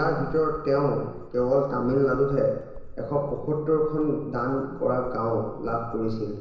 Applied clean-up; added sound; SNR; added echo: none; Writing; 14 dB; reverberation time 1.0 s.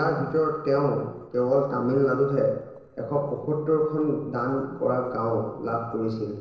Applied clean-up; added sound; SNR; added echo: neural separator model SepFormer DNS4.